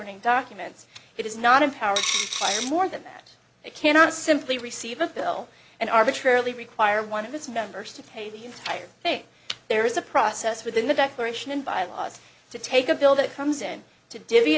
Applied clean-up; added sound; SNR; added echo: none; Coin (dropping); 3 dB; none.